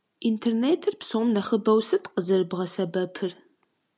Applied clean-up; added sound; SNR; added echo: none; none; none; none.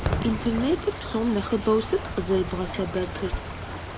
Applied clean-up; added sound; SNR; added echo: none; Fireworks + Stream / Trickle, dribble; 5 dB; none.